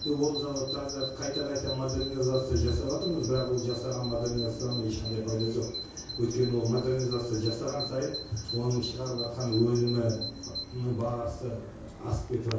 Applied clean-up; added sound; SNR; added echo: none; Bird vocalization, bird call, bird song; 10 dB; reverberation time 0.6 s.